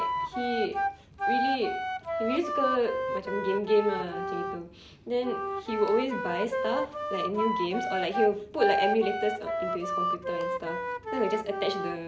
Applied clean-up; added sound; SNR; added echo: none; Wind instrument, woodwind instrument; 1 dB; none.